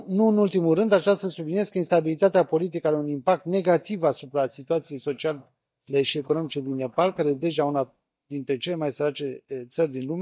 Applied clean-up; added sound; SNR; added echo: neural mask model DeepFilterNet 3.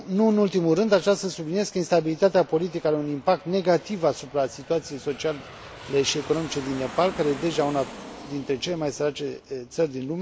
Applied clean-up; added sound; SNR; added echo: none; Aircraft; 18 dB; none.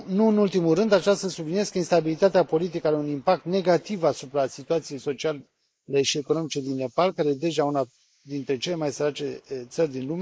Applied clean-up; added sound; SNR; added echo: neural mask model Resemble Enhance denoiser.